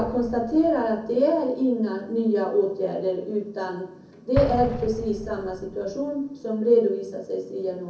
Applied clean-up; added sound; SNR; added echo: none; Explosion; 14 dB; reverberation time 0.6 s.